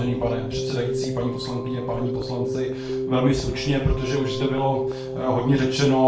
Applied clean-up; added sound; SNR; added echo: none; Keyboard (musical); 5 dB; reverberation time 0.3 s.